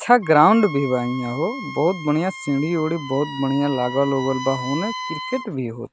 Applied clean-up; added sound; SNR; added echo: none; Wind instrument, woodwind instrument; 12 dB; none.